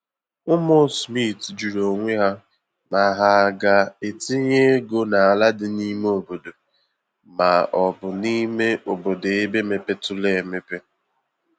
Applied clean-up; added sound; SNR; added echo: none; none; none; none.